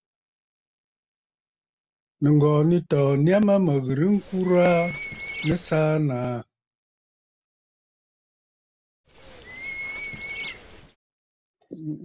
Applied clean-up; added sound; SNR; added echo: none; Bird; 11 dB; none.